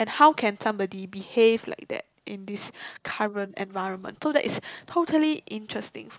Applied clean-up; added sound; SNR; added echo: neural mask model Resemble Enhance denoiser.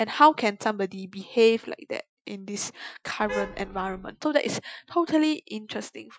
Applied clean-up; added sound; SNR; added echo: classical method Wiener filter.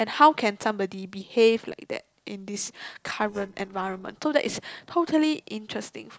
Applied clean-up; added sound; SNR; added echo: neural separator model SepFormer DNS4.